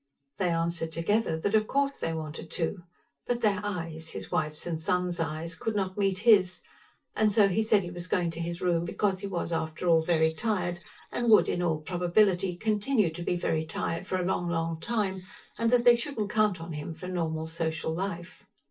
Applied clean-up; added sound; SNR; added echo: neural separator model SepFormer DNS4.